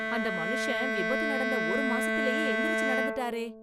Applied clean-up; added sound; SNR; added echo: none; Bowed string instrument; -4 dB; none.